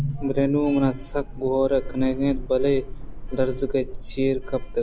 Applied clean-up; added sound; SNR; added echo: none; Sliding door; 7 dB; none.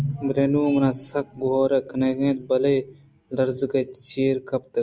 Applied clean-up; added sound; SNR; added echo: none; none; none; none.